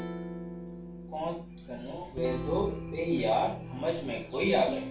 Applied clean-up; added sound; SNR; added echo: none; Guitar; 9 dB; reverberation time 0.3 s.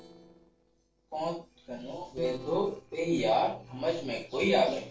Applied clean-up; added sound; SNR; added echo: neural separator model SepFormer DNS4.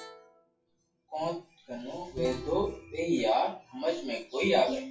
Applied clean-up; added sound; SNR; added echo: classical method WPE with log-MMSE.